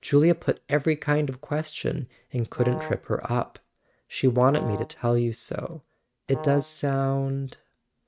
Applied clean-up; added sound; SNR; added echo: neural mask model RNNoise.